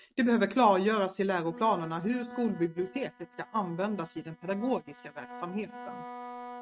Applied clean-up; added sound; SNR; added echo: neural mask model RNNoise.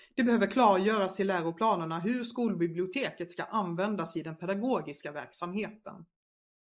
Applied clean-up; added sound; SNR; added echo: neural mask model Resemble Enhance denoiser.